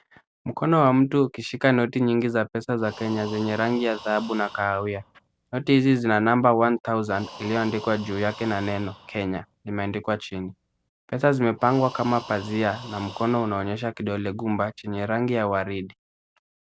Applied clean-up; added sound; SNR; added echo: none; Breathing; 20 dB; none.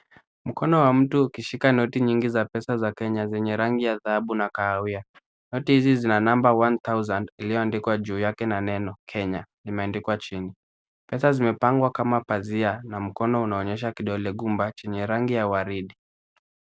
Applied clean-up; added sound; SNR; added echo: none; none; none; none.